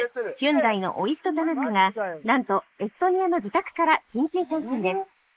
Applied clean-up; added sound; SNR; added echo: neural mask model Resemble Enhance denoiser.